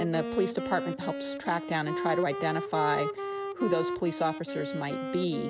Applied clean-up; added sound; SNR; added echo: none; Wind instrument, woodwind instrument; 3 dB; none.